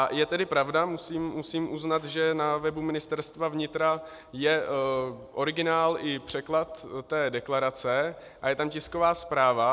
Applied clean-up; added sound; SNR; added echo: none; none; none; none.